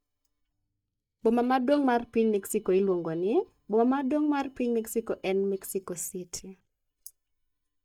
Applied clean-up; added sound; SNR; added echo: neural mask model DeepFilterNet 3.